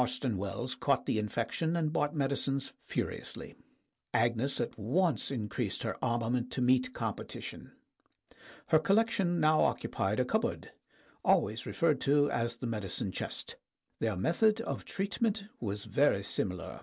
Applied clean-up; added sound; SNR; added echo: none; none; none; none.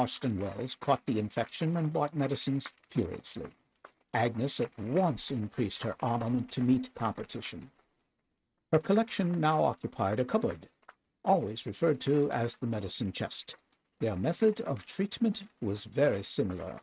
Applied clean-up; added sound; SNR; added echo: neural mask model RNNoise.